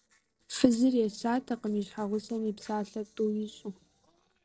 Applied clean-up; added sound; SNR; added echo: neural separator model SepFormer DNS4.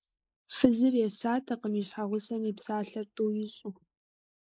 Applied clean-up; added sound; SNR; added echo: neural mask model Resemble Enhance denoiser.